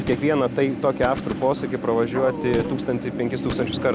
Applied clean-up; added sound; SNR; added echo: none; Dog + Gunshot, gunfire; 12 dB; none.